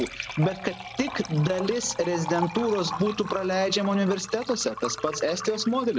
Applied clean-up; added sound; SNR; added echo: none; Liquid; 11 dB; none.